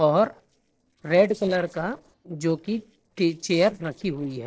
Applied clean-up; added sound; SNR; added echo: neural separator model SepFormer DNS4.